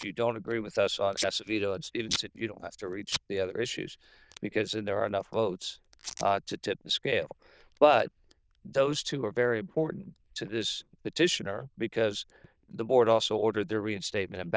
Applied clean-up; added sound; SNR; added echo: neural diffusion model UNIVERSE++.